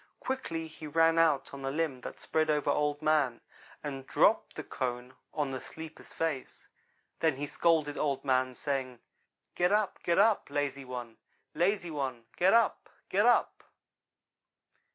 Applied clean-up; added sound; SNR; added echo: none; none; none; none.